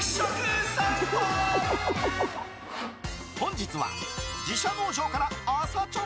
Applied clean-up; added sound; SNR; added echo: none; Sawing; 16 dB; none.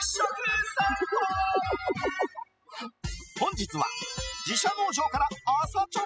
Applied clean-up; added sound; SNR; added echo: classical method spectral subtraction.